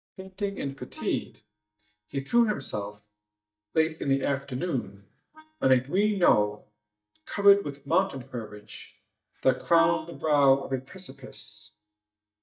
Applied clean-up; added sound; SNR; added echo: neural mask model DeepFilterNet 3.